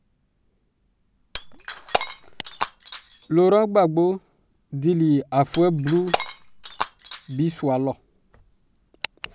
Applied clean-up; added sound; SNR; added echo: none; Shatter; 7 dB; none.